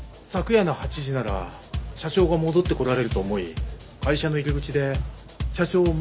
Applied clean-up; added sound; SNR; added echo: none; none; none; none.